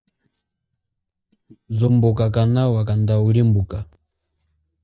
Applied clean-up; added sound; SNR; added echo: neural mask model DeepFilterNet 3.